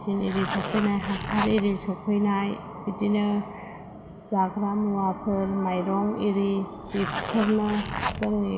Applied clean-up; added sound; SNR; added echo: none; Zipper (clothing); 7 dB; reverberation time 0.8 s.